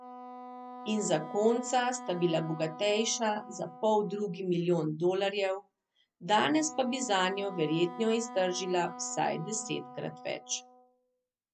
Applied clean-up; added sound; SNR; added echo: none; Wind instrument, woodwind instrument; 15 dB; none.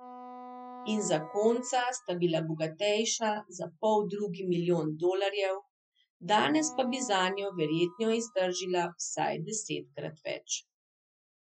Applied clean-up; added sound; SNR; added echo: classical method Wiener filter.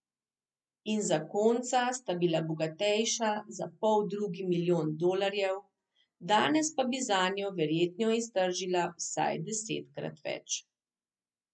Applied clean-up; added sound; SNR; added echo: none; none; none; none.